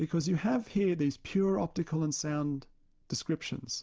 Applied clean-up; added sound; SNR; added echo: none; none; none; none.